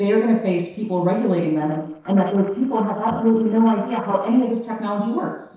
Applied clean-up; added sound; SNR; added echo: neural separator model SepFormer DNS4.